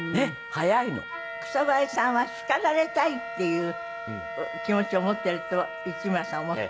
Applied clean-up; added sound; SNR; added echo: none; Wind instrument, woodwind instrument + Trumpet; 9 dB; none.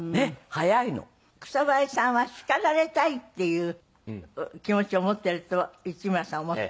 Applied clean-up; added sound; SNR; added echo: none; none; none; none.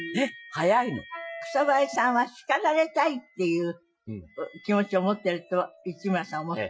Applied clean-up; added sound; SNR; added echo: classical method Wiener filter.